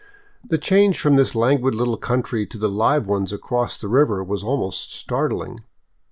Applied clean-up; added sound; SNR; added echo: none; none; none; none.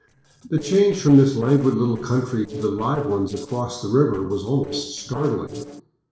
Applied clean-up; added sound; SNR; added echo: neural separator model SepFormer DNS4.